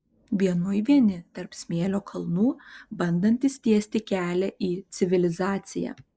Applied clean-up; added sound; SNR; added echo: neural mask model Resemble Enhance denoiser.